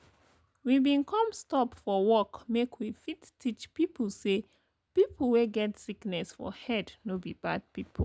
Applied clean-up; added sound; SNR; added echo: none; none; none; none.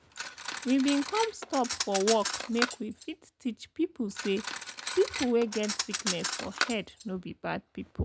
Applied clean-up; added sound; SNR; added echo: none; Cutlery, silverware; 6 dB; none.